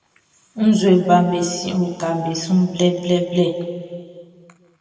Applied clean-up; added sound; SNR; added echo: none; none; none; reverberation time 2.0 s.